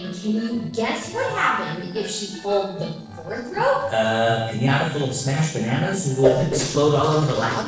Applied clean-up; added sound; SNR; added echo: neural separator model SepFormer DNS4.